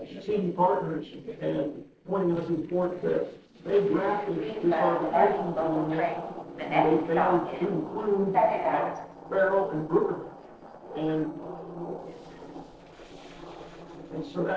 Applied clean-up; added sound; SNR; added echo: neural separator model SepFormer DNS4.